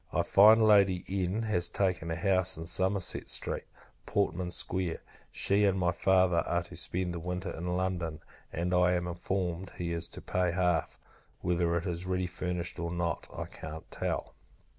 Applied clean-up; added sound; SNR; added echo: none; none; none; none.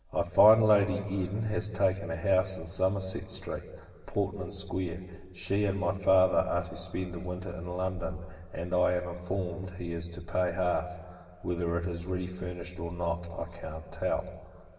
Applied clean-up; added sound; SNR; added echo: none; none; none; reverberation time 2.2 s.